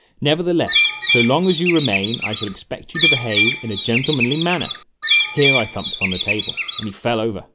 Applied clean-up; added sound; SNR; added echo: none; Bird; -1 dB; none.